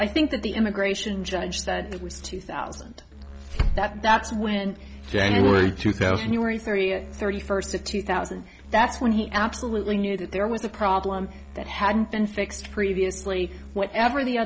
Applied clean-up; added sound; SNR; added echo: none; Musical instrument; 16 dB; none.